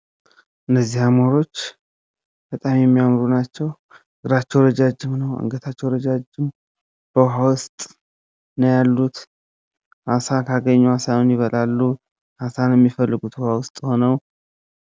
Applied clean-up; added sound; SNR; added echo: none; none; none; none.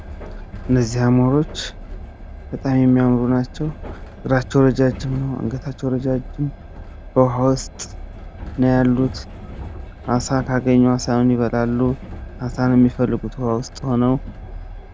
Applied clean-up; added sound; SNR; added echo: none; Train; 13 dB; none.